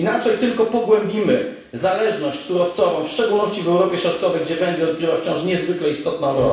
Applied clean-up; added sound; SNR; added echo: none; none; none; reverberation time 0.7 s.